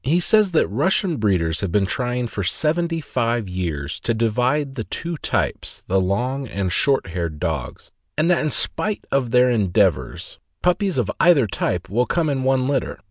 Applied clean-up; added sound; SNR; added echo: none; none; none; none.